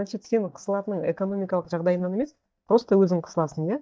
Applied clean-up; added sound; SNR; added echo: neural mask model DeepFilterNet 3.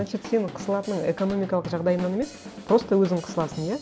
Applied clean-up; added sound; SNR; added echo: none; Drum / Drum kit; 14 dB; none.